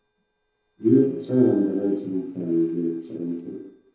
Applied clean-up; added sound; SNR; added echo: neural separator model SepFormer DNS4.